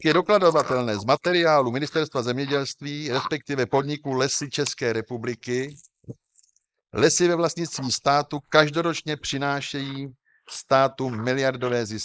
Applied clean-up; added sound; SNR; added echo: neural mask model Resemble Enhance denoiser.